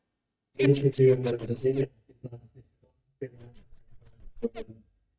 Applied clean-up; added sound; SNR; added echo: neural mask model DeepFilterNet 3.